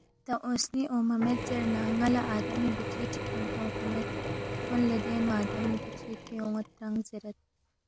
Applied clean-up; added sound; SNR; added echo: none; Drill / Mechanisms; 5 dB; none.